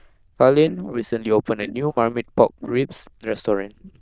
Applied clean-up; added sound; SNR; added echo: neural diffusion model UNIVERSE++.